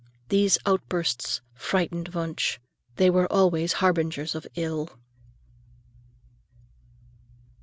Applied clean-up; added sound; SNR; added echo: none; none; none; none.